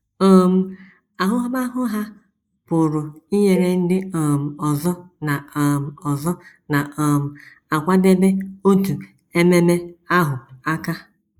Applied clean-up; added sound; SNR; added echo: neural mask model Resemble Enhance denoiser.